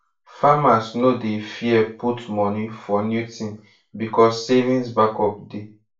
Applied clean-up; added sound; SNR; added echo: none; none; none; reverberation time 0.3 s.